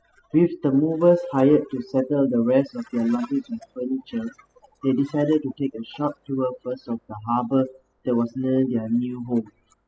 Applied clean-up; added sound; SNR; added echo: classical method spectral subtraction.